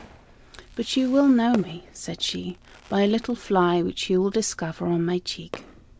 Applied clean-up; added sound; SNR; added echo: none; Fireworks; 20 dB; none.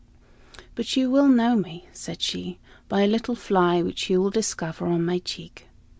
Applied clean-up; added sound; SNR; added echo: none; none; none; none.